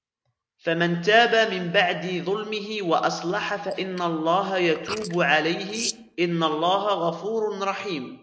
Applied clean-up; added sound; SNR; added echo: neural mask model Resemble Enhance denoiser.